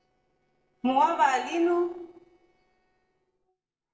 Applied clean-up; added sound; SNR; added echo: neural separator model SepFormer DNS4.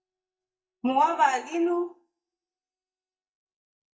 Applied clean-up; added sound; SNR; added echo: neural mask model DeepFilterNet 3.